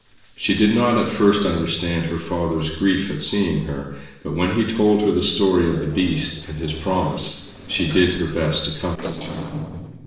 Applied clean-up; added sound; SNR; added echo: neural separator model SepFormer DNS4.